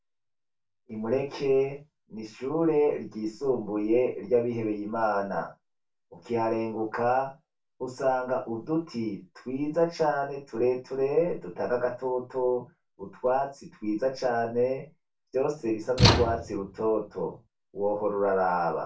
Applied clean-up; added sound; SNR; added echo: none; Slam / Tools; -2 dB; reverberation time 0.2 s.